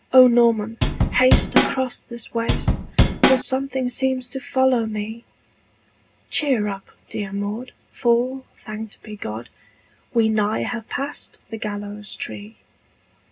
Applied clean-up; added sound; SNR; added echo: none; Drum / Drum kit; -5 dB; reverberation time 0.2 s.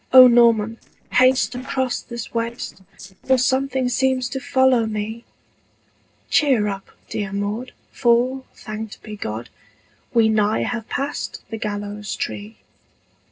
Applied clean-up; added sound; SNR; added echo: neural separator model SepFormer DNS4.